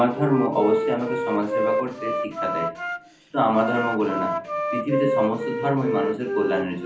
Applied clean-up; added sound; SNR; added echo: none; Wind instrument, woodwind instrument; 2 dB; reverberation time 0.4 s.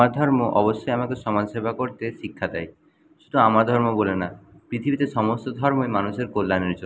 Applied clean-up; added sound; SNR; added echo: none; none; none; none.